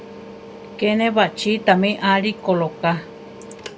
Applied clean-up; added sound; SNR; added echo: none; Mechanical fan; 17 dB; none.